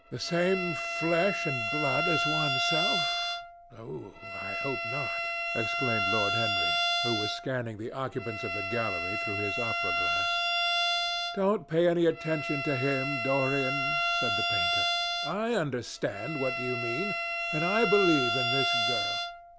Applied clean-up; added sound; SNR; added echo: none; Bowed string instrument; -1 dB; none.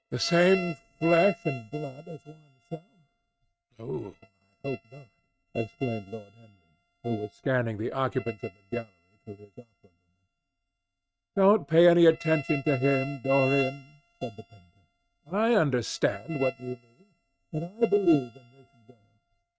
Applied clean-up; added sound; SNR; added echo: neural mask model RNNoise.